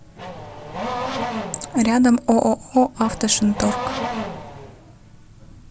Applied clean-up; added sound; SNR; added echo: none; Race car, auto racing / Accelerating, revving, vroom; 8 dB; none.